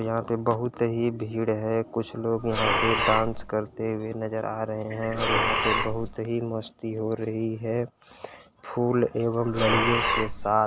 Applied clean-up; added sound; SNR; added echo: none; Breathing; -1 dB; none.